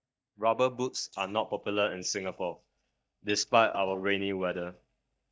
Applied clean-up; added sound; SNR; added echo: neural mask model DeepFilterNet 3.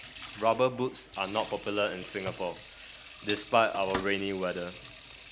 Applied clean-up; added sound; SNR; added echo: none; Sink (filling or washing) / Water tap, faucet; 11 dB; none.